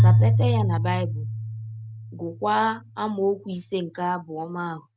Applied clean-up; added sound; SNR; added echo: none; Keyboard (musical); -4 dB; none.